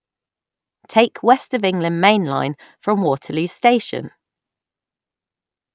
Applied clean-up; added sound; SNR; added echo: none; none; none; none.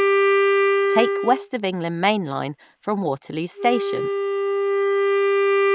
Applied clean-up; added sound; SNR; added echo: none; Wind instrument, woodwind instrument; -4 dB; none.